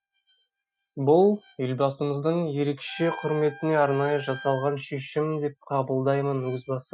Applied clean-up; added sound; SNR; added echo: classical method Wiener filter.